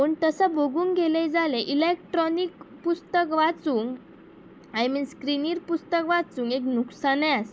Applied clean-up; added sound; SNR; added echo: none; none; none; none.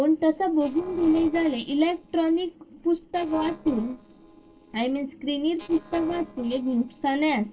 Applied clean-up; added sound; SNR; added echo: neural separator model SepFormer DNS4.